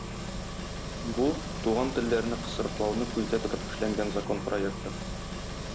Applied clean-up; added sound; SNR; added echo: none; Engine; 4 dB; none.